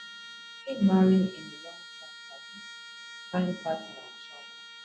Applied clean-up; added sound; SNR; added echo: none; Trumpet; 15 dB; none.